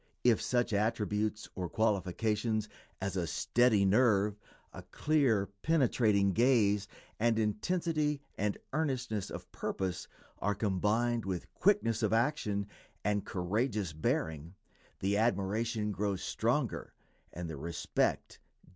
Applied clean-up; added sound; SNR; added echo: none; none; none; none.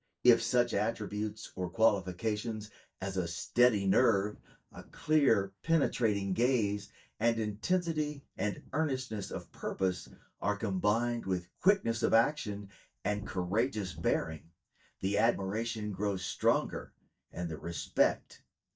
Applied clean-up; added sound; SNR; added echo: neural mask model DeepFilterNet 3.